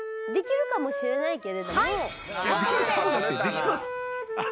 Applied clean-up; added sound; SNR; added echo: none; Wind instrument, woodwind instrument; 6 dB; none.